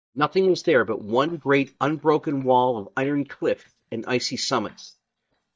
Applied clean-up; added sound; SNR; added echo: neural mask model DeepFilterNet 3.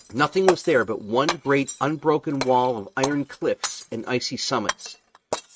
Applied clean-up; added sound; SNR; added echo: neural mask model RNNoise.